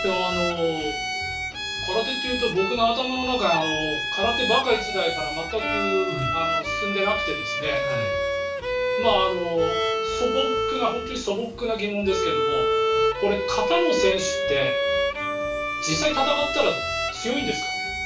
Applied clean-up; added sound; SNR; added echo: none; Bowed string instrument; 0 dB; reverberation time 0.3 s.